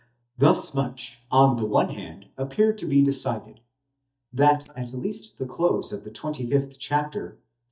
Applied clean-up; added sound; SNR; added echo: neural mask model DeepFilterNet 3.